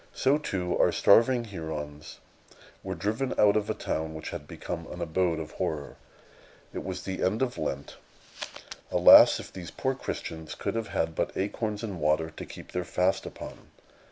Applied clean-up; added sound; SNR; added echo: none; none; none; none.